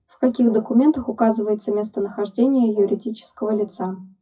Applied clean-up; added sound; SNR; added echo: classical method WPE with log-MMSE.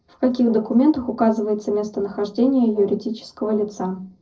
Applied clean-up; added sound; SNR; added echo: neural separator model SepFormer DNS4.